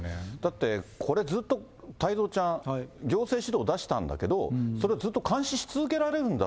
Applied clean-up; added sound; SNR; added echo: none; none; none; none.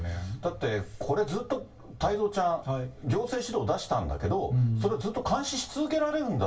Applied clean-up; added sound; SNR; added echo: none; none; none; reverberation time 0.2 s.